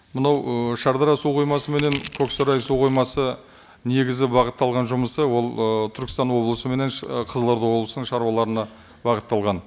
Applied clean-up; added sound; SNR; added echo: none; Crushing; 15 dB; none.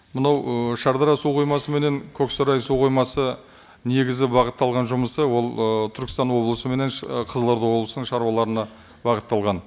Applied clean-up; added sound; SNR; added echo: none; none; none; none.